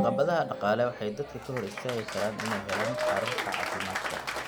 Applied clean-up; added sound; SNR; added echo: none; Applause; 2 dB; none.